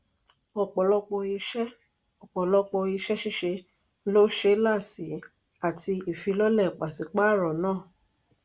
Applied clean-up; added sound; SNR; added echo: none; none; none; none.